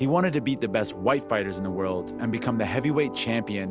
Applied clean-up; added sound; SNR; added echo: none; none; none; none.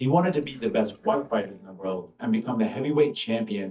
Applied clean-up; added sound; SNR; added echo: neural mask model DeepFilterNet 3.